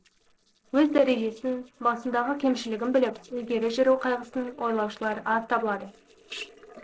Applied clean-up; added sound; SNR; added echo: neural separator model SepFormer DNS4.